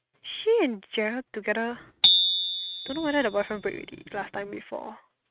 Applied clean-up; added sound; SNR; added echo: neural mask model RNNoise.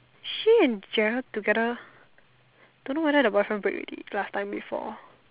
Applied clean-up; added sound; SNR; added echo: none; none; none; none.